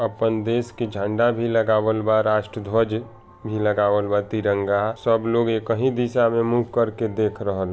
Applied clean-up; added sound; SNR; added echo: none; none; none; none.